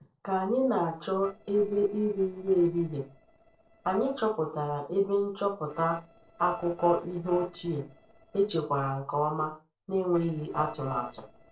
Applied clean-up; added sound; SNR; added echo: neural separator model SepFormer DNS4.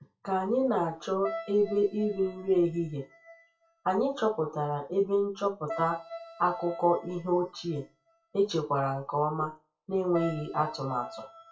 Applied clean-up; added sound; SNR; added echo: classical method WPE with log-MMSE.